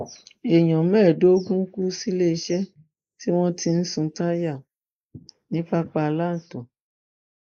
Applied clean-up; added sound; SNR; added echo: neural mask model Resemble Enhance denoiser.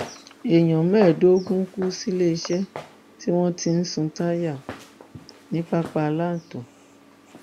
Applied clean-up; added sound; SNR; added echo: none; Walk, footsteps; 18 dB; none.